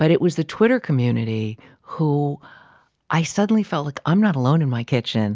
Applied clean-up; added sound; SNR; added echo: none; none; none; none.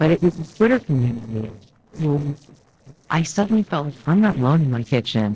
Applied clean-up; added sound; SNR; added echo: neural separator model SepFormer DNS4.